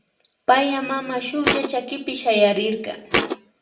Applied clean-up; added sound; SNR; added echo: none; Thump, thud; 0 dB; reverberation time 0.5 s.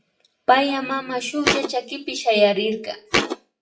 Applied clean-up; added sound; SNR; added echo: classical method WPE with log-MMSE.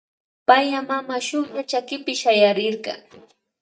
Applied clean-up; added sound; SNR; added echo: neural mask model DeepFilterNet 3.